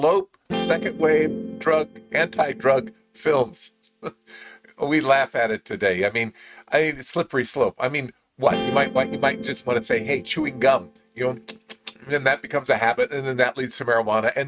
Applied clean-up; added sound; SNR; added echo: neural mask model RNNoise.